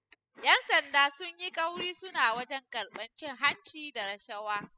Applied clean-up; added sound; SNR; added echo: classical method spectral subtraction.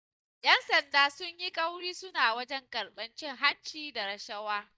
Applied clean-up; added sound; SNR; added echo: neural mask model DeepFilterNet 3.